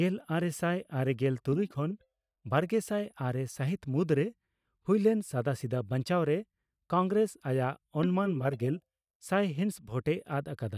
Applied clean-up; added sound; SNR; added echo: neural mask model DeepFilterNet 3.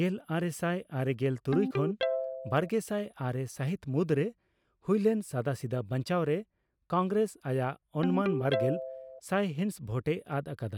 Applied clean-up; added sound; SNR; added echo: none; Ringtone; 9 dB; none.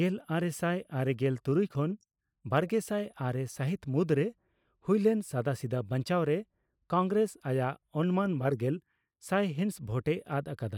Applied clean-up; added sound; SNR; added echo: neural mask model Resemble Enhance denoiser.